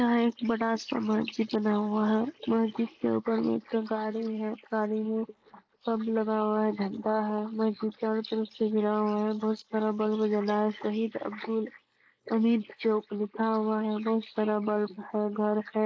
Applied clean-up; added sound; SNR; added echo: neural mask model Resemble Enhance denoiser.